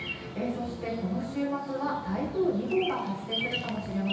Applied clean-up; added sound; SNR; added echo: none; Bird vocalization, bird call, bird song; 8 dB; reverberation time 0.9 s.